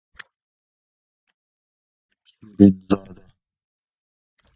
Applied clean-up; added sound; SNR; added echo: neural mask model DeepFilterNet 3.